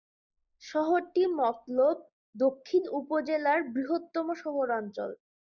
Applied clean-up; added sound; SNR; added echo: neural mask model Resemble Enhance denoiser.